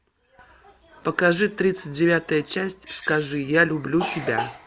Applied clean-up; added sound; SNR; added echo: none; none; none; none.